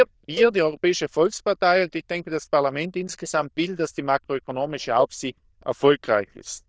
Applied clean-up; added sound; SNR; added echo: neural diffusion model UNIVERSE++.